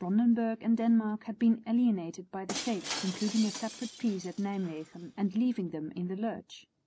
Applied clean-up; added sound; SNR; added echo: none; Shatter; 15 dB; none.